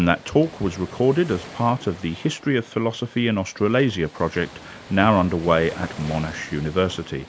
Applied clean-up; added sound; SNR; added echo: none; Waves, surf; 18 dB; none.